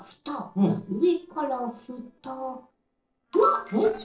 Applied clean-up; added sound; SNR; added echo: neural separator model SepFormer DNS4.